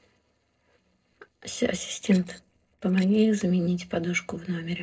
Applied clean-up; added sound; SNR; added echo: neural separator model SepFormer DNS4.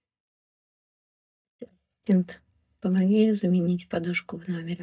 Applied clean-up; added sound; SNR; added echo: neural mask model DeepFilterNet 3.